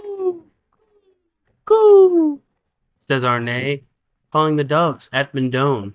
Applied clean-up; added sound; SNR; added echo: neural mask model DeepFilterNet 3.